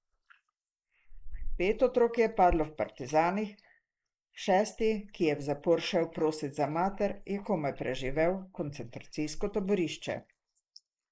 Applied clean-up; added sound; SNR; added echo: neural mask model Resemble Enhance denoiser.